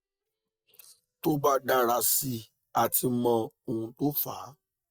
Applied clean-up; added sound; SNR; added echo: neural mask model DeepFilterNet 3.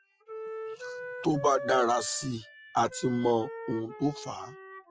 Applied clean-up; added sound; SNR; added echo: classical method Wiener filter.